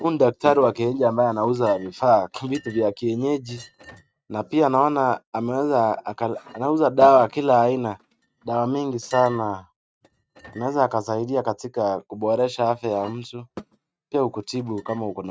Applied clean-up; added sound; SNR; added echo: neural mask model RNNoise.